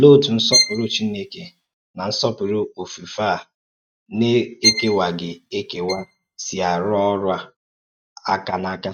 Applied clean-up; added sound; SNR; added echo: neural mask model RNNoise.